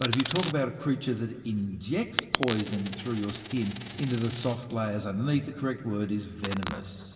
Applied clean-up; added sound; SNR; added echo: none; Coin (dropping); 9 dB; reverberation time 2.3 s.